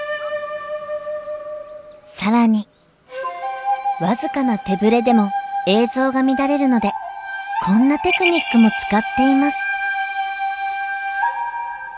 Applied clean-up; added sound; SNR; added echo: none; none; none; none.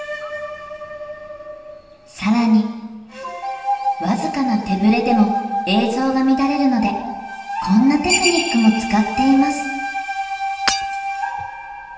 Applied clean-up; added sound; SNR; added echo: none; Shatter / Hammer; 9 dB; reverberation time 1.2 s.